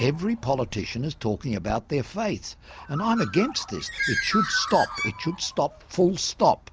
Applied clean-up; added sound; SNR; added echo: none; Bird; 8 dB; none.